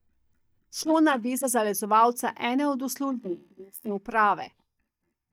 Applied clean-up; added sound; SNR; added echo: neural mask model DeepFilterNet 3.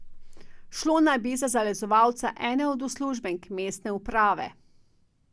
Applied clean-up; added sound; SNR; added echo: none; none; none; none.